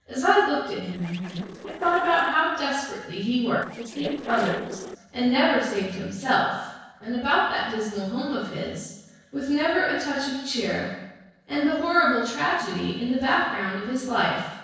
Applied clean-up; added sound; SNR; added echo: neural separator model SepFormer DNS4.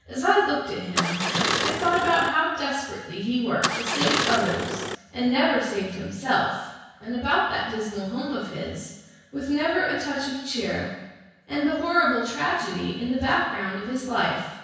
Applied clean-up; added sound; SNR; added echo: none; Engine starting; 1 dB; reverberation time 1.1 s.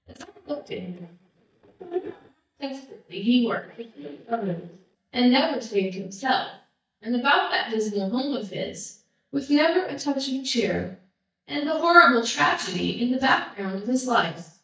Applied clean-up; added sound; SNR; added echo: neural mask model DeepFilterNet 3.